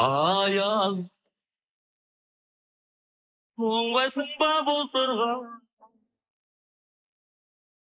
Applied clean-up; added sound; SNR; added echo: neural mask model Resemble Enhance denoiser.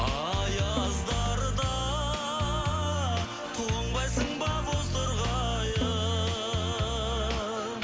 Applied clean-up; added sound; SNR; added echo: none; Bowed string instrument; 14 dB; none.